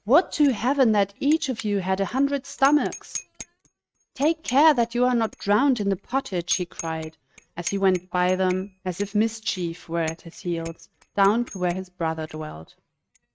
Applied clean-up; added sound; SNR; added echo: neural mask model RNNoise.